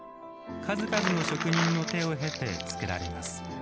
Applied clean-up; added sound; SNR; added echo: none; Crumpling, crinkling; 5 dB; none.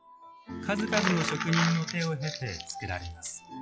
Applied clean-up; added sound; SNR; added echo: classical method log-MMSE.